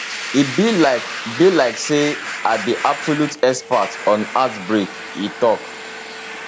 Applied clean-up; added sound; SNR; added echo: none; Domestic sounds, home sounds; 10 dB; none.